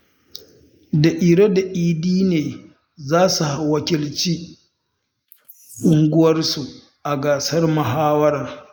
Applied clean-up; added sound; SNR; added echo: neural mask model Resemble Enhance denoiser.